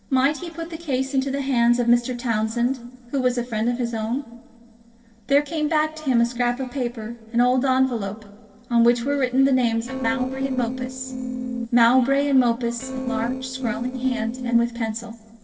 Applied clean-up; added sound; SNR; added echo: neural separator model SepFormer DNS4.